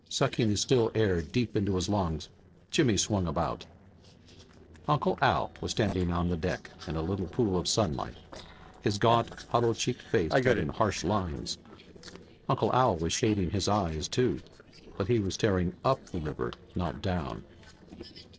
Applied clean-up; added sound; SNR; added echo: neural separator model SepFormer DNS4.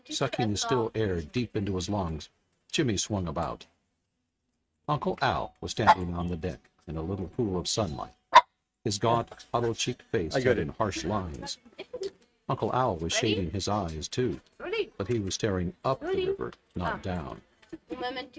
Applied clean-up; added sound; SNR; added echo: neural mask model RNNoise.